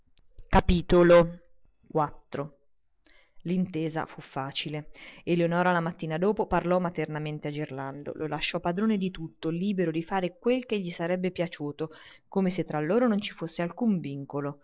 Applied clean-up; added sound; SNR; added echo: neural separator model SepFormer DNS4.